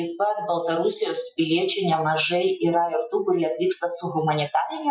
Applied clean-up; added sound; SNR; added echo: classical method Wiener filter.